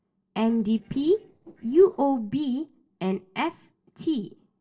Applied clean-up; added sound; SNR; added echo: neural separator model SepFormer DNS4.